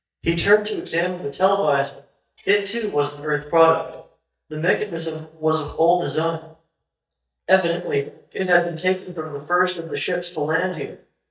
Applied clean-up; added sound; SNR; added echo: neural mask model DeepFilterNet 3.